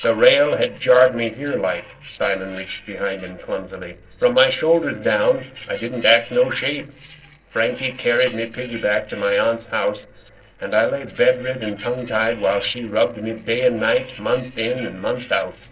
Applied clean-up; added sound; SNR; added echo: neural separator model SepFormer DNS4.